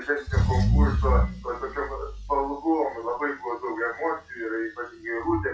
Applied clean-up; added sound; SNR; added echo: classical method WPE with log-MMSE.